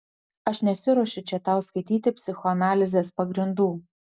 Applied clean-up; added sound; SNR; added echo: none; none; none; none.